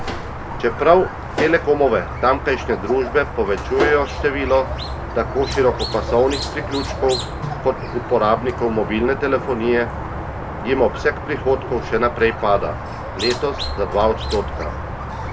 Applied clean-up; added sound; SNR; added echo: none; Squeak; 6 dB; none.